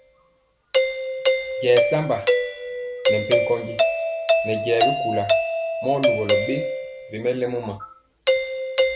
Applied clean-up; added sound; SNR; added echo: none; Doorbell; -4 dB; none.